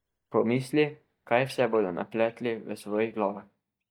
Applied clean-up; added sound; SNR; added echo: neural mask model DeepFilterNet 3.